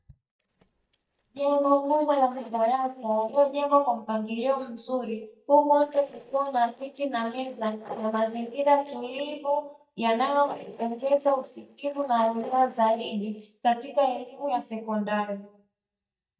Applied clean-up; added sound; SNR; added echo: neural mask model DeepFilterNet 3.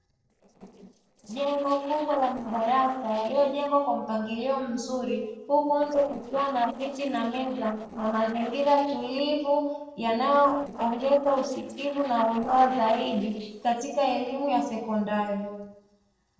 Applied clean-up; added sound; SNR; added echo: neural separator model SepFormer DNS4.